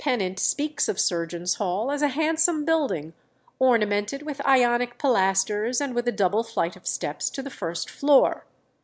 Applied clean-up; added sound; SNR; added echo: none; none; none; none.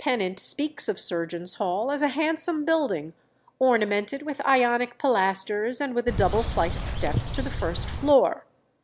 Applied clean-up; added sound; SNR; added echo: none; Bird; 3 dB; none.